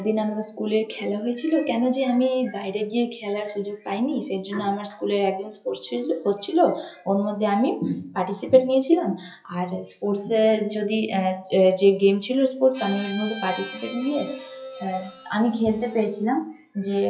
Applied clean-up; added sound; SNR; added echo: classical method WPE with log-MMSE.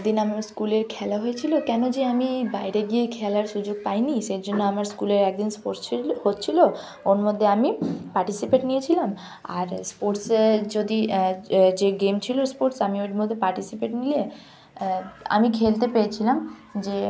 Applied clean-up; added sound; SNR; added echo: none; none; none; none.